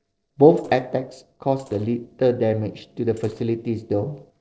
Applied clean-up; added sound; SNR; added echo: neural separator model SepFormer DNS4.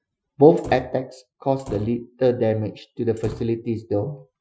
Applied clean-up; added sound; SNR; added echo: classical method Wiener filter.